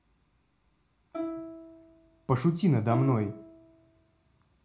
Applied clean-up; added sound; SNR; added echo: none; Plucked string instrument; 10 dB; reverberation time 0.4 s.